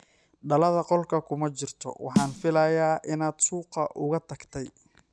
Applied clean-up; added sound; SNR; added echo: none; Snare drum; 6 dB; none.